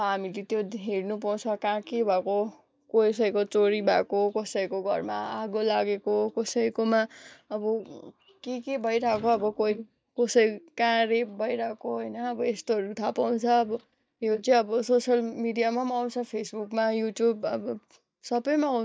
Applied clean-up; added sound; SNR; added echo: neural mask model DeepFilterNet 3.